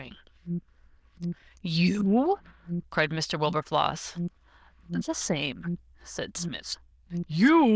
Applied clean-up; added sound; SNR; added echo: neural diffusion model UNIVERSE++.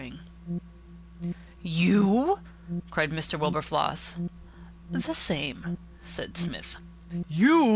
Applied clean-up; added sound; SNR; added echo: none; Alarm; 10 dB; none.